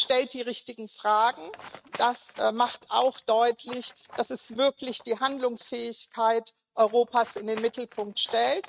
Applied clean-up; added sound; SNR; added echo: neural mask model RNNoise.